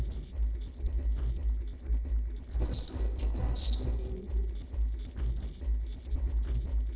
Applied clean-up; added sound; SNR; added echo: neural separator model SepFormer DNS4.